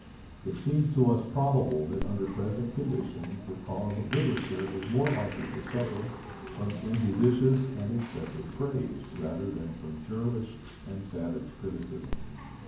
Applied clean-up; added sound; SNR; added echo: none; Applause; 11 dB; reverberation time 0.9 s.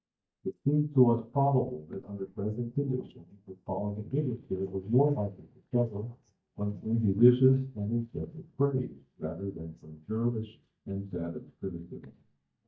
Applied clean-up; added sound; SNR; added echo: neural mask model DeepFilterNet 3.